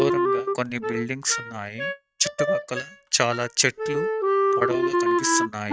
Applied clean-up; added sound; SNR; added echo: neural mask model RNNoise.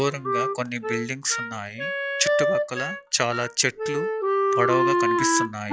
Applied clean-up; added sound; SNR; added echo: classical method log-MMSE.